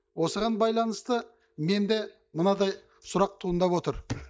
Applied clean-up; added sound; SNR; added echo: neural mask model DeepFilterNet 3.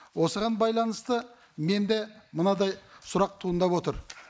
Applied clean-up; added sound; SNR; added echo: neural mask model Resemble Enhance denoiser.